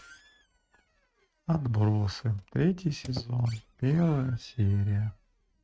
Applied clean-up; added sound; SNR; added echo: neural mask model RNNoise.